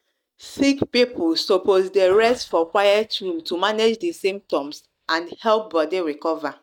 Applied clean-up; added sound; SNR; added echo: neural mask model DeepFilterNet 3.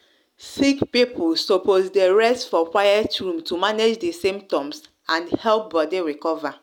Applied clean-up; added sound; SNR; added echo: none; none; none; none.